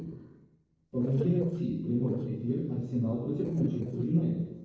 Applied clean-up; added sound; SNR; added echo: neural separator model SepFormer DNS4.